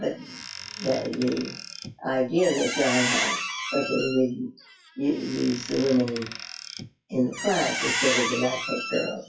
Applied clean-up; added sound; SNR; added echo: classical method WPE with log-MMSE.